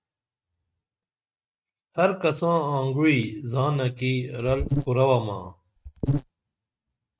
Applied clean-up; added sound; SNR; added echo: neural mask model RNNoise.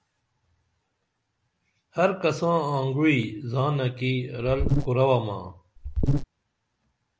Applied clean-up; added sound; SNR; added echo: none; Buzz; -4 dB; none.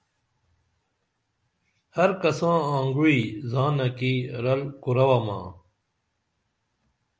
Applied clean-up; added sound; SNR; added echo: none; none; none; none.